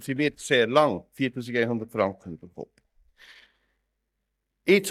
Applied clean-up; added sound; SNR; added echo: neural mask model DeepFilterNet 3.